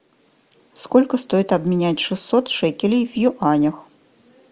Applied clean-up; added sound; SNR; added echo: none; none; none; none.